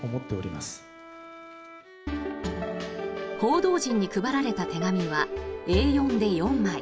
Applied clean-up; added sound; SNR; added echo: none; Bowed string instrument; 17 dB; none.